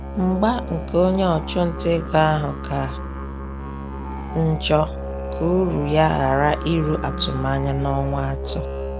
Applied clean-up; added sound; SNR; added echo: none; Musical instrument; 7 dB; none.